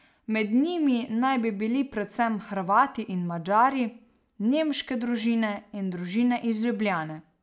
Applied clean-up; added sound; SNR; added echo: none; none; none; none.